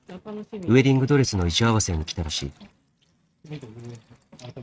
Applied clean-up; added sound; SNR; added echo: neural mask model RNNoise.